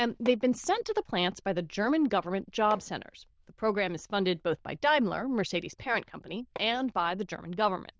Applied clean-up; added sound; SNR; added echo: neural diffusion model UNIVERSE++.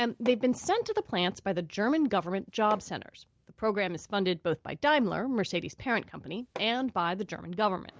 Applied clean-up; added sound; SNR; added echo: none; Hammer; 18 dB; none.